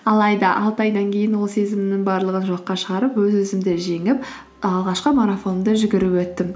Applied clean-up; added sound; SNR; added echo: none; none; none; none.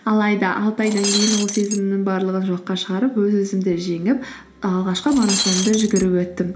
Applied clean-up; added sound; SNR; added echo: none; Shatter; 5 dB; reverberation time 0.5 s.